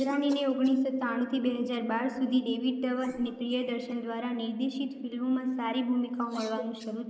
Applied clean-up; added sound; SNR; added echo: neural mask model Resemble Enhance denoiser.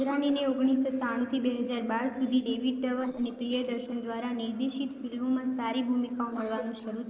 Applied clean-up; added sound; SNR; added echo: neural separator model SepFormer DNS4.